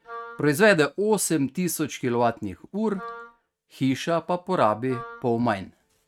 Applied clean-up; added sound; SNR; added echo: neural mask model RNNoise.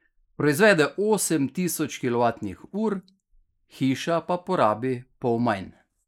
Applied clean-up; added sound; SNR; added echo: neural mask model Resemble Enhance denoiser.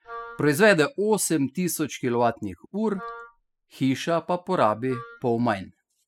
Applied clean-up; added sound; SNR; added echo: classical method spectral subtraction.